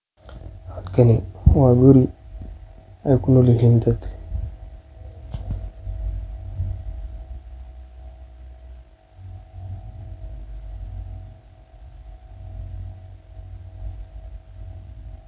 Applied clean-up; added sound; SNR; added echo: none; none; none; none.